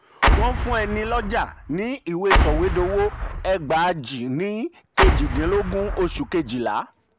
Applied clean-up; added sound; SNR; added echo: none; Explosion; -1 dB; none.